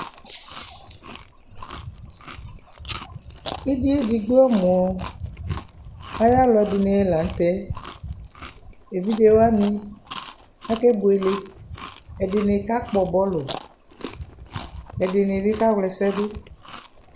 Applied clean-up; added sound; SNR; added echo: none; Chewing, mastication; 17 dB; none.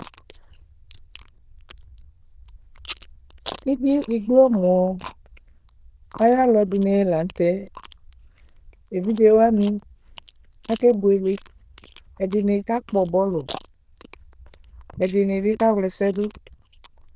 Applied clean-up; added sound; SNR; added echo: neural diffusion model UNIVERSE++.